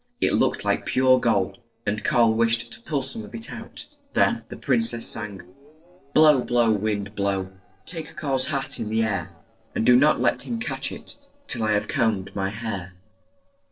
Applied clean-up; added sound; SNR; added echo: neural separator model SepFormer DNS4.